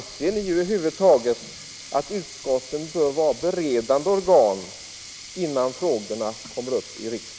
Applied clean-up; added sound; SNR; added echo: none; Sink (filling or washing); 16 dB; none.